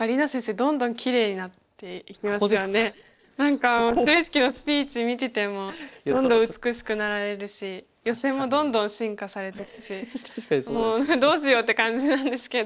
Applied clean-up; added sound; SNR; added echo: neural separator model SepFormer DNS4.